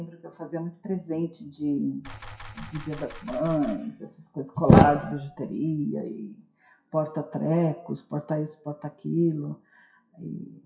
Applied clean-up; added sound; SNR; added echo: classical method WPE with log-MMSE.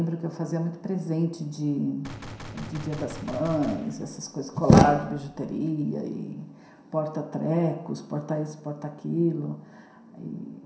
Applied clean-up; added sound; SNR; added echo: none; Gunshot, gunfire; 14 dB; reverberation time 0.7 s.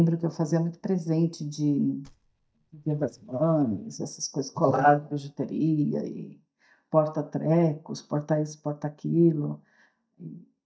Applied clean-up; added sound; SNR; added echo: neural mask model DeepFilterNet 3.